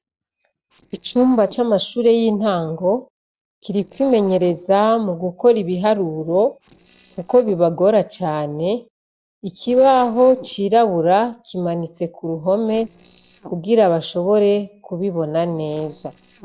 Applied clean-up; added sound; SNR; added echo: neural separator model SepFormer DNS4.